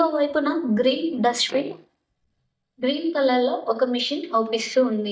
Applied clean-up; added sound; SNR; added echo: neural mask model DeepFilterNet 3.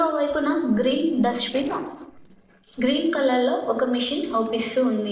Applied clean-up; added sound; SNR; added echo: neural separator model SepFormer DNS4.